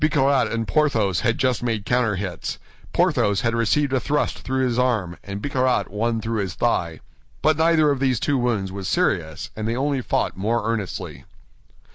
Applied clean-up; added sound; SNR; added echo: none; none; none; none.